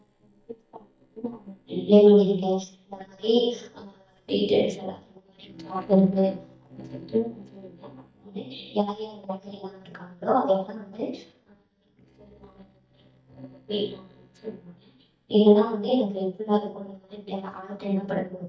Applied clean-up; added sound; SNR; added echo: neural mask model DeepFilterNet 3.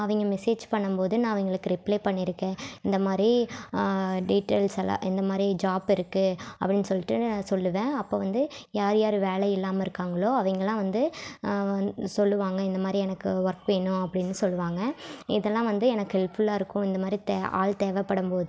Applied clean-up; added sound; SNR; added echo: none; none; none; none.